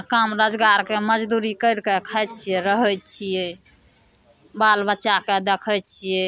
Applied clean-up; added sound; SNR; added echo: none; none; none; none.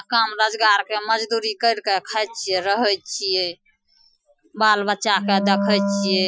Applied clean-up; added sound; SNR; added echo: classical method Wiener filter.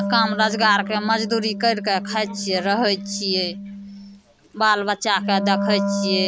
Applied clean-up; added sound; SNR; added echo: none; Wind instrument, woodwind instrument; 5 dB; none.